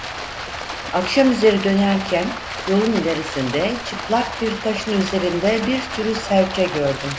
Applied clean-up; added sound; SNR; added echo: none; Stream; 9 dB; none.